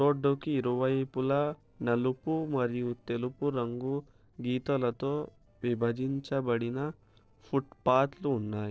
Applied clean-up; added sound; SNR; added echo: neural separator model SepFormer DNS4.